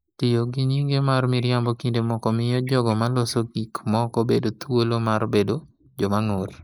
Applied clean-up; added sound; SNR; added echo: neural mask model Resemble Enhance denoiser.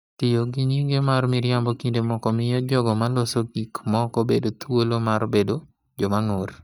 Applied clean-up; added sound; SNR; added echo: neural mask model DeepFilterNet 3.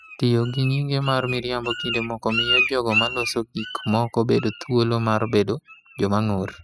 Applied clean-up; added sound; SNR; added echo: classical method spectral subtraction.